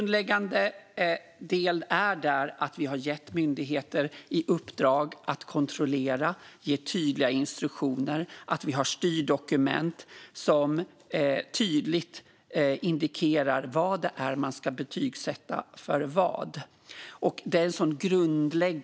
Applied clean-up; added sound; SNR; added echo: none; none; none; none.